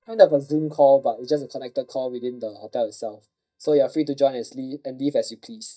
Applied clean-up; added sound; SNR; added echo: neural mask model DeepFilterNet 3.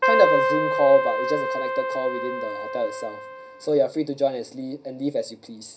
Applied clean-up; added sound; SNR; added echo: none; Keyboard (musical); 0 dB; reverberation time 0.4 s.